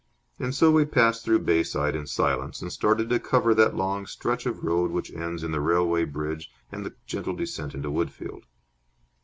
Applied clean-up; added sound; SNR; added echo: none; none; none; none.